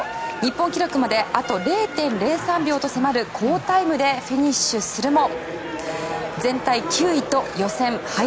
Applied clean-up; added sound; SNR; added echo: none; none; none; none.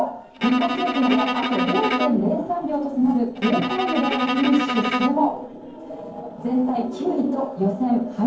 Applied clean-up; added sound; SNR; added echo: neural separator model SepFormer DNS4.